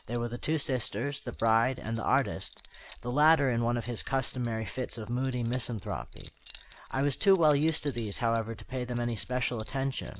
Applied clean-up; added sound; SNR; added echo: none; Keys jangling; 19 dB; none.